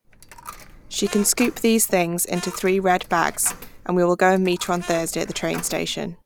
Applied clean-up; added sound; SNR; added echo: none; Harmonica + Coin (dropping); 17 dB; none.